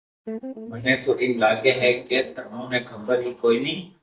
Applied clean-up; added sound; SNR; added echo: neural mask model DeepFilterNet 3.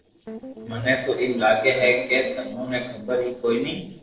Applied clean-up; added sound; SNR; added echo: neural separator model SepFormer DNS4.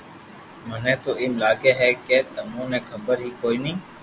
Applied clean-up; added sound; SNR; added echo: none; none; none; none.